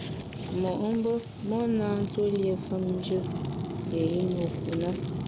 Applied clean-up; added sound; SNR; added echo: none; Fire; 4 dB; none.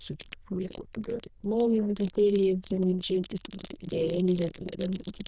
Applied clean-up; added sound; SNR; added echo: neural diffusion model UNIVERSE++.